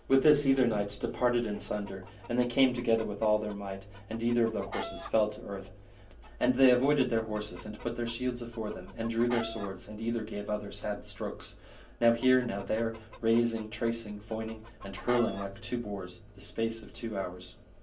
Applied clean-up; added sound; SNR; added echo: none; Chicken, rooster; 17 dB; reverberation time 0.3 s.